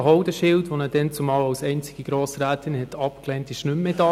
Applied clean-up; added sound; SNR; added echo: none; none; none; none.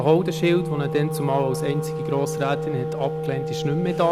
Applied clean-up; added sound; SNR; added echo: none; Wind instrument, woodwind instrument; 4 dB; none.